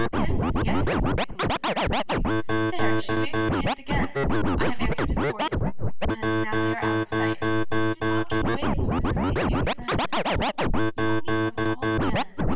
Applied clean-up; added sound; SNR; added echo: none; Scratching (performance technique); -3 dB; reverberation time 0.9 s.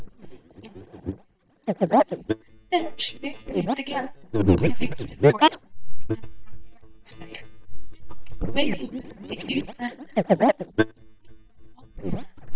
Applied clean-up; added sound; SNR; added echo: neural mask model DeepFilterNet 3.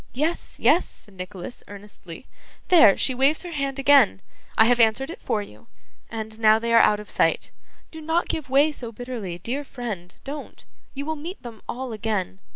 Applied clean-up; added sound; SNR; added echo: none; none; none; none.